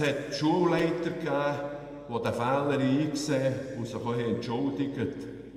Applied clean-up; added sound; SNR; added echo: none; none; none; reverberation time 2.3 s.